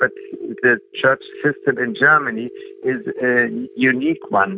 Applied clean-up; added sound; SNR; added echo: neural mask model RNNoise.